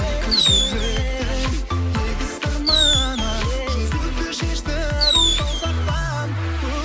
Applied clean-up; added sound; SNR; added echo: none; Fireworks; 1 dB; none.